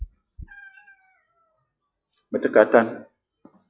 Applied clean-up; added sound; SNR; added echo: classical method log-MMSE.